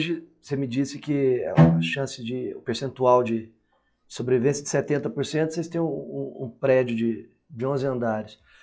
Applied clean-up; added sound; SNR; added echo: classical method log-MMSE.